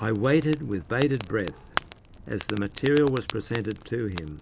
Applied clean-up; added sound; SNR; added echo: none; Fire; 12 dB; none.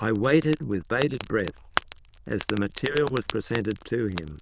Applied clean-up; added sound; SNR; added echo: neural diffusion model UNIVERSE++.